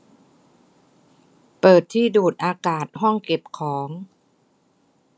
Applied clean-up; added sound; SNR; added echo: none; none; none; none.